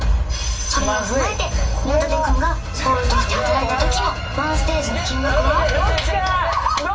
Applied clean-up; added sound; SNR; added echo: none; none; none; reverberation time 0.2 s.